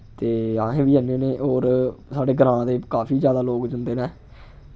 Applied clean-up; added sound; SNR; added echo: none; none; none; none.